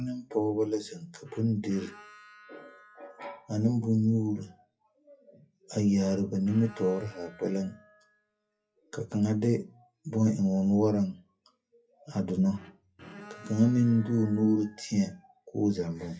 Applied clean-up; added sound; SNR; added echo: classical method WPE with log-MMSE.